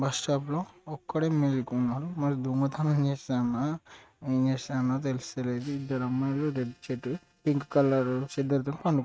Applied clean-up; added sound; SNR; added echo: neural mask model RNNoise.